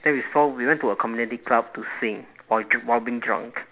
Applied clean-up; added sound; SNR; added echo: none; none; none; none.